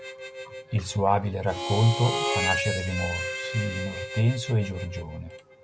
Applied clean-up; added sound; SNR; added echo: none; Harmonica; 5 dB; none.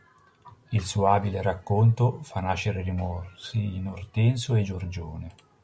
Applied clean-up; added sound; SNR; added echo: none; none; none; none.